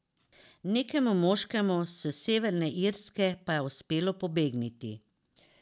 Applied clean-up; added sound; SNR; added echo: none; none; none; none.